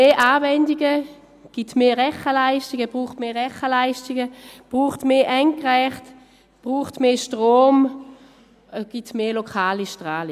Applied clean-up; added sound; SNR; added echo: none; none; none; none.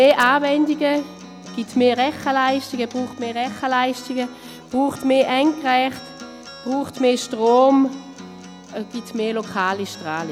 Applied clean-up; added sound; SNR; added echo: none; Acoustic guitar; 18 dB; none.